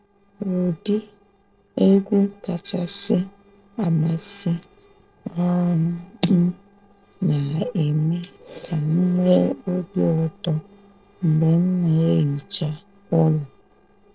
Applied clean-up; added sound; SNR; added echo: neural separator model SepFormer DNS4.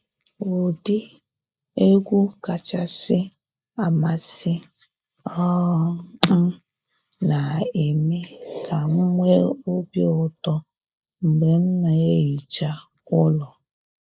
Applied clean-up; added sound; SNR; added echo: neural mask model Resemble Enhance denoiser.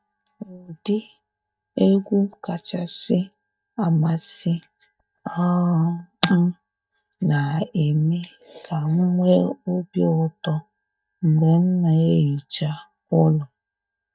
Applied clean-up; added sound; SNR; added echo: neural mask model DeepFilterNet 3.